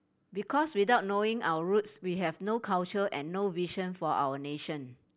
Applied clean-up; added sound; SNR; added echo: none; none; none; none.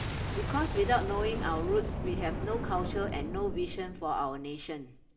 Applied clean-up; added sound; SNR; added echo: none; Boom; 2 dB; reverberation time 0.5 s.